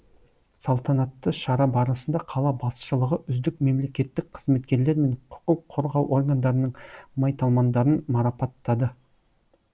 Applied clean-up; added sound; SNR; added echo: none; none; none; none.